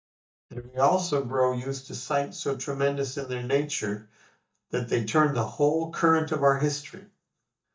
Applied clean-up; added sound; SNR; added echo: neural mask model DeepFilterNet 3.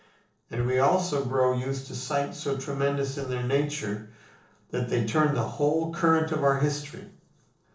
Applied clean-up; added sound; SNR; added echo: neural separator model SepFormer DNS4.